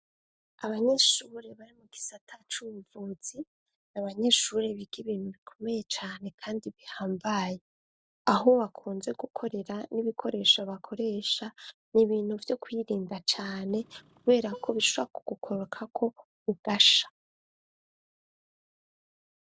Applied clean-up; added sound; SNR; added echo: neural mask model DeepFilterNet 3.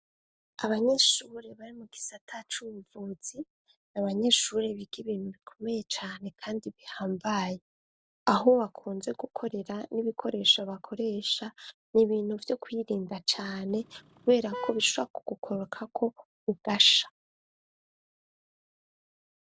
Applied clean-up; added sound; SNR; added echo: none; Vehicle horn, car horn, honking; 12 dB; none.